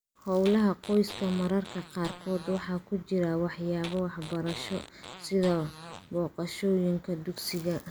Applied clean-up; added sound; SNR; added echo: none; Fart; 15 dB; none.